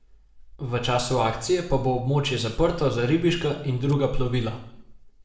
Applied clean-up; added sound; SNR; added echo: neural separator model SepFormer DNS4.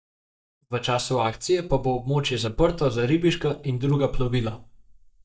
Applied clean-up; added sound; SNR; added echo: neural mask model DeepFilterNet 3.